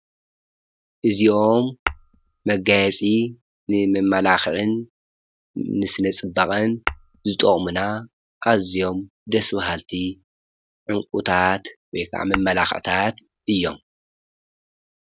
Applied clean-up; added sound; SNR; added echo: none; Tap / Glass; 11 dB; none.